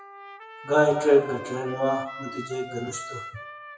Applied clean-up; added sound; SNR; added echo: classical method WPE with log-MMSE.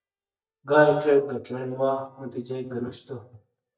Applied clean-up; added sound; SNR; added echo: neural mask model DeepFilterNet 3.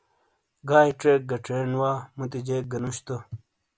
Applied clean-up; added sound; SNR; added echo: none; none; none; none.